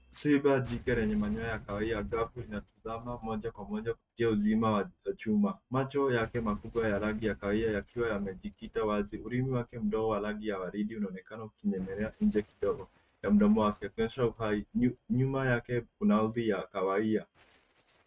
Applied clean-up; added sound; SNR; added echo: neural mask model RNNoise.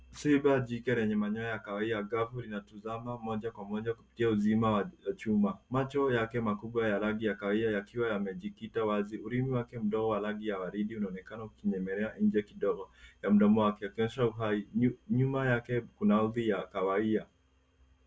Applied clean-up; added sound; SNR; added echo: none; none; none; none.